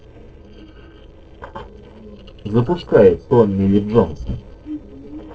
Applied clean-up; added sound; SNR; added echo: neural separator model SepFormer DNS4.